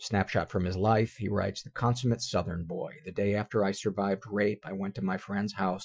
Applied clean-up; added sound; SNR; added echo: classical method Wiener filter.